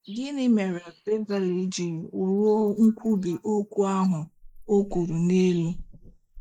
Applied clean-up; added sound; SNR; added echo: neural mask model Resemble Enhance denoiser.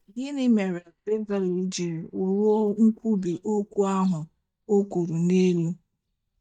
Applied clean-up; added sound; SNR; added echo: neural mask model DeepFilterNet 3.